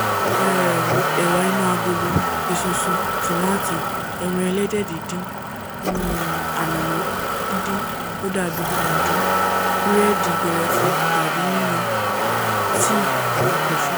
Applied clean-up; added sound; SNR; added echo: none; Motor vehicle (road); -5 dB; none.